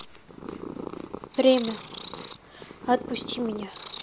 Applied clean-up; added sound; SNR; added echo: none; Purr; 10 dB; none.